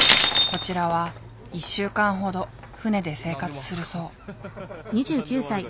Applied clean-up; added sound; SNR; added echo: none; Shatter; 1 dB; none.